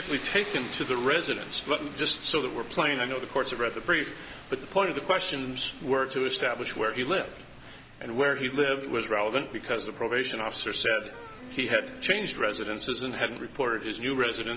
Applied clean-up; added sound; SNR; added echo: none; Boiling / Hiss + Wind instrument, woodwind instrument; 19 dB; none.